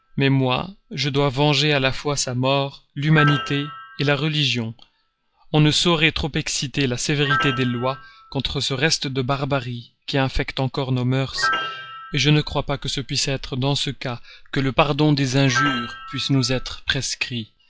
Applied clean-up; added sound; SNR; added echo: classical method log-MMSE.